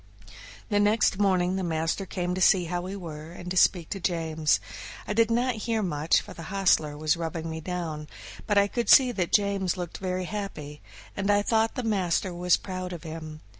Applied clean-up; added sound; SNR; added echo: none; none; none; none.